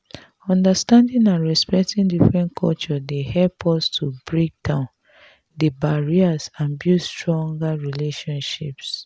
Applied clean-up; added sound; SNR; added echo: none; none; none; none.